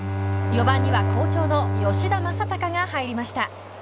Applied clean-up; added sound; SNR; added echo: none; Bowed string instrument; -3 dB; none.